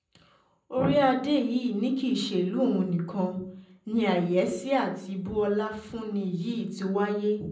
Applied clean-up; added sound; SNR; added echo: none; none; none; reverberation time 0.6 s.